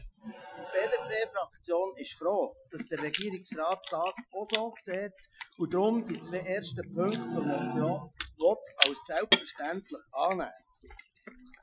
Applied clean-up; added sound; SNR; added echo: classical method Wiener filter.